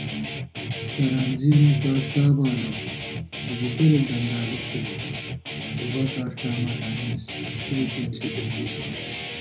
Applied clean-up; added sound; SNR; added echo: none; Guitar; 6 dB; reverberation time 0.4 s.